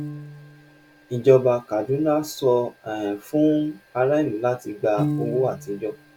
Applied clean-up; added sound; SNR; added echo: none; Piano; 12 dB; none.